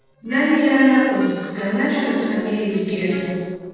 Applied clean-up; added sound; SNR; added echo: neural separator model SepFormer DNS4.